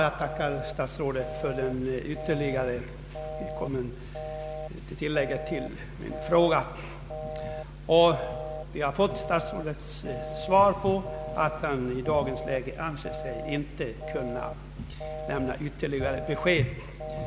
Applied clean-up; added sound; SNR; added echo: none; Telephone; 10 dB; none.